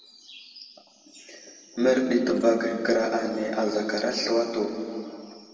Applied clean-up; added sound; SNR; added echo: none; none; none; reverberation time 2.4 s.